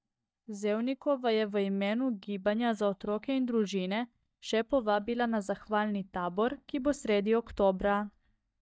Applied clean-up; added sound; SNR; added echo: neural mask model DeepFilterNet 3.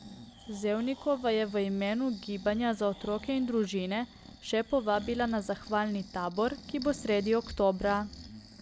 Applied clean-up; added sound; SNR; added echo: none; Breathing; 18 dB; none.